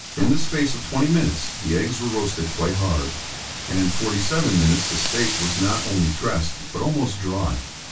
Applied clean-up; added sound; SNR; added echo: none; Wind; 8 dB; reverberation time 0.1 s.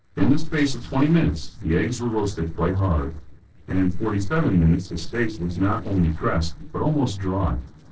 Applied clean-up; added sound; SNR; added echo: neural separator model SepFormer DNS4.